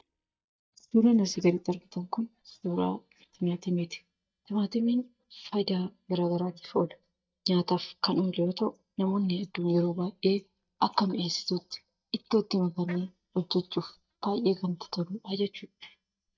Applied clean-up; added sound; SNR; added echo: neural mask model DeepFilterNet 3.